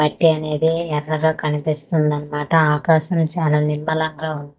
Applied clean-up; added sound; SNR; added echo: neural mask model DeepFilterNet 3.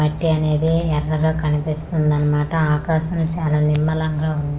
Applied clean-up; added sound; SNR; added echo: none; Rain; 17 dB; none.